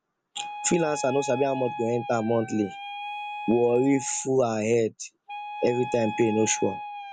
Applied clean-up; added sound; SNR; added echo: none; Wind instrument, woodwind instrument; 10 dB; none.